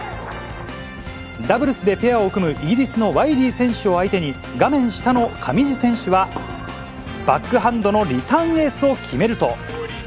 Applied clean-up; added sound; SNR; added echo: none; none; none; none.